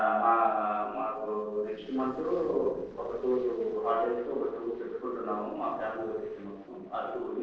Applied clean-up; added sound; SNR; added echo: neural separator model SepFormer DNS4.